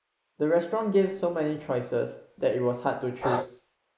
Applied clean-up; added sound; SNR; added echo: neural mask model Resemble Enhance denoiser.